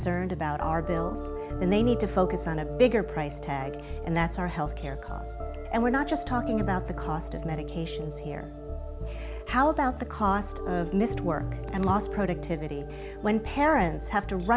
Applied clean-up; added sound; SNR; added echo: none; none; none; none.